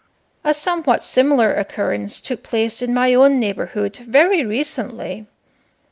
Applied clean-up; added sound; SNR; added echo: none; none; none; none.